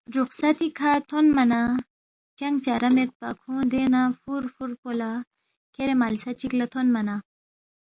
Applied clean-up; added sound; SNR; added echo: none; none; none; none.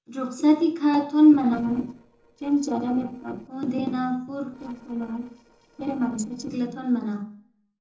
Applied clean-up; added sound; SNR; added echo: neural separator model SepFormer DNS4.